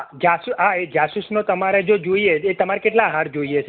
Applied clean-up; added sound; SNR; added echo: none; none; none; none.